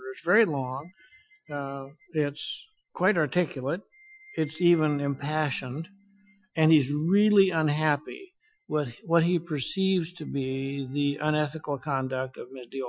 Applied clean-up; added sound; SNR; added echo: classical method Wiener filter.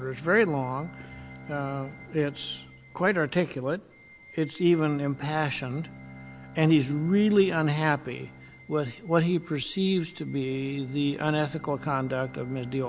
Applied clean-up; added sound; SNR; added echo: none; Bowed string instrument + Bowed string instrument; 19 dB; none.